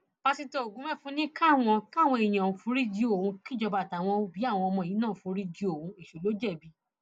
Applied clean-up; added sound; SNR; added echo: none; none; none; none.